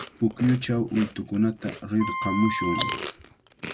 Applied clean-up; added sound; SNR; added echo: none; Chewing, mastication + Wind instrument, woodwind instrument; 6 dB; none.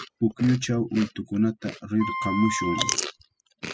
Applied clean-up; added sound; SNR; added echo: classical method spectral subtraction.